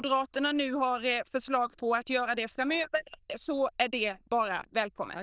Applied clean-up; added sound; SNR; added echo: neural diffusion model UNIVERSE++.